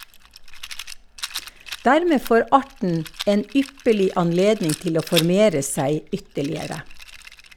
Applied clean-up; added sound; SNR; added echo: none; Rattle; 14 dB; none.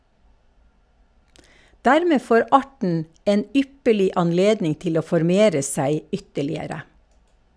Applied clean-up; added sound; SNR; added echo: none; none; none; none.